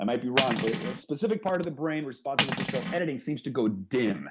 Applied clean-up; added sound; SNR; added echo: none; Cutlery, silverware; -1 dB; none.